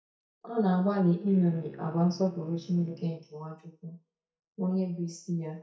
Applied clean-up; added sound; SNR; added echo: neural mask model DeepFilterNet 3.